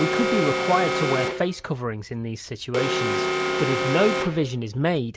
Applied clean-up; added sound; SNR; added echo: none; Alarm; 1 dB; none.